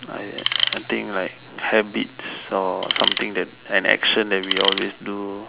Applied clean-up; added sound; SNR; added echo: none; Tools; 0 dB; none.